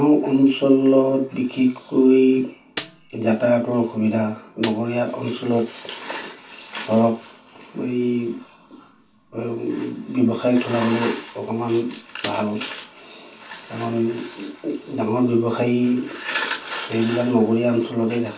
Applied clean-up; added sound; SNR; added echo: none; Snare drum; 14 dB; reverberation time 0.2 s.